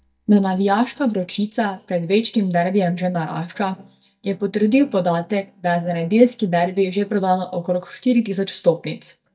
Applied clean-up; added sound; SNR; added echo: neural mask model DeepFilterNet 3.